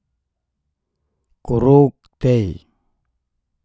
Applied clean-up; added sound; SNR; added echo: none; none; none; none.